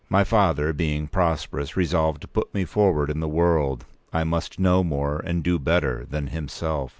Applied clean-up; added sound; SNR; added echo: none; none; none; none.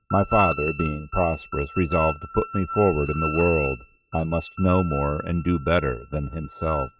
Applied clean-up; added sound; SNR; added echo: neural mask model RNNoise.